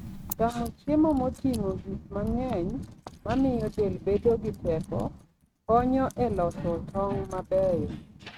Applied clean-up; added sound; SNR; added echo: neural mask model RNNoise.